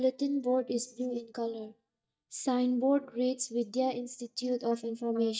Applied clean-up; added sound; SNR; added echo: neural mask model DeepFilterNet 3.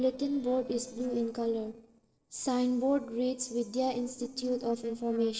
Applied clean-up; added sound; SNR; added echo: neural separator model SepFormer DNS4.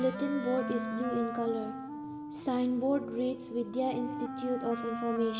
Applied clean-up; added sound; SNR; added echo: none; Wind instrument, woodwind instrument; 6 dB; reverberation time 1.9 s.